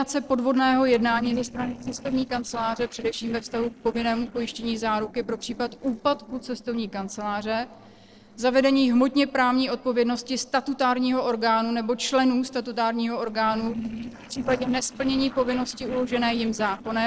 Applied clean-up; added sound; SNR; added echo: neural separator model SepFormer DNS4.